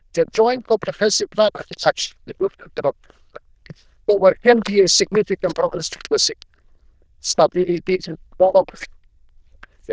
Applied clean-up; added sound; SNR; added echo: neural diffusion model UNIVERSE++.